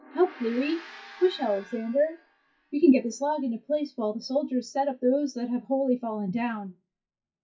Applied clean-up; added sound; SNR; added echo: classical method WPE with log-MMSE.